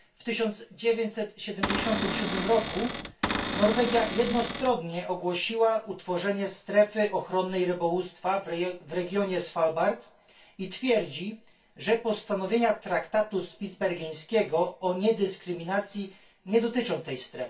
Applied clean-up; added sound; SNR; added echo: none; Cupboard open or close / Door; 3 dB; reverberation time 0.2 s.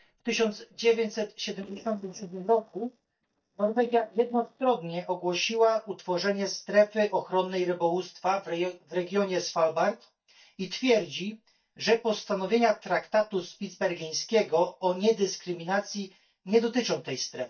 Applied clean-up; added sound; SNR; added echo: neural mask model DeepFilterNet 3.